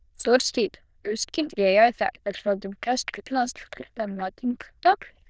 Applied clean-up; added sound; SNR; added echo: neural diffusion model UNIVERSE++.